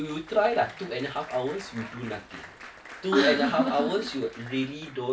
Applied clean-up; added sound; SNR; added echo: none; Applause; 18 dB; none.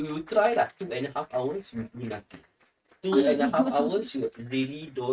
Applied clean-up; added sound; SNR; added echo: neural mask model RNNoise.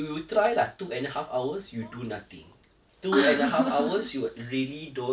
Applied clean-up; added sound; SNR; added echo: none; none; none; none.